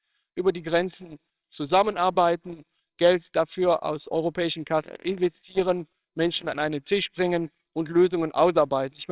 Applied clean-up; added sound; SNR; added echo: neural separator model SepFormer WHAMR!.